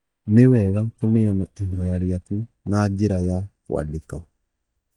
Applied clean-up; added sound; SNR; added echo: neural mask model DeepFilterNet 3.